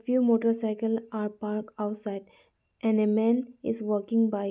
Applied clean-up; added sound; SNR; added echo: none; none; none; none.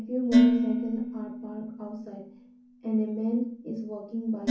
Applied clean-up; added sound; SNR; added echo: none; Dishes, pots, and pans; -2 dB; reverberation time 0.6 s.